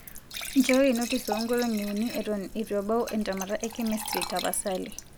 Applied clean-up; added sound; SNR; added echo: none; Fill (with liquid) / Trickle, dribble / Glass; 9 dB; none.